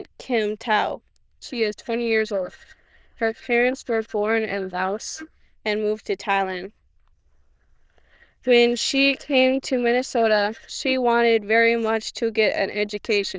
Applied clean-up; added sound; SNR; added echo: neural diffusion model UNIVERSE++.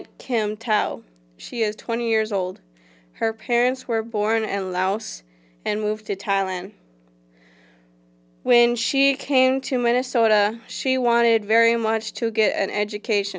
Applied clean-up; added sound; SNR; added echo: none; none; none; none.